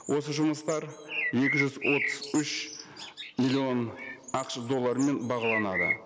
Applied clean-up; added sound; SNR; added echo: none; Bird; 5 dB; none.